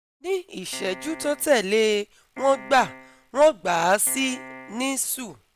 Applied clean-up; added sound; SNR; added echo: none; Piano; 17 dB; none.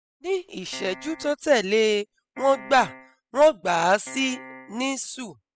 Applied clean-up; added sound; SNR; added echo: classical method spectral subtraction.